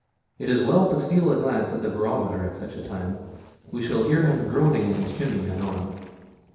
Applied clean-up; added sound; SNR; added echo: neural separator model SepFormer DNS4.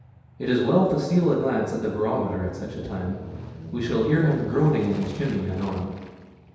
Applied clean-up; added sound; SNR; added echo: none; Aircraft; 14 dB; reverberation time 1.2 s.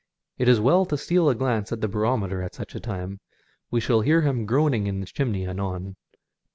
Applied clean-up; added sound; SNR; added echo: none; none; none; none.